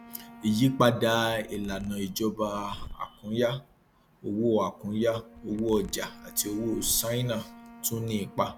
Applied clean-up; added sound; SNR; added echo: none; Wind instrument, woodwind instrument + Zipper (clothing); 18 dB; none.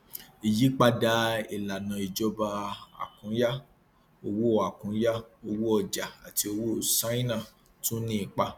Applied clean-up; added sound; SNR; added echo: none; none; none; none.